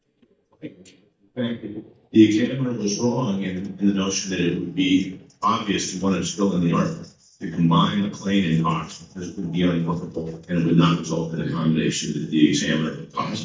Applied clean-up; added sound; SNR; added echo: neural mask model DeepFilterNet 3.